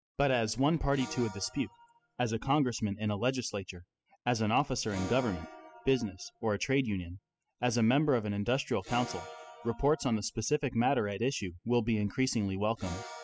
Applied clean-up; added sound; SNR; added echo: classical method spectral subtraction.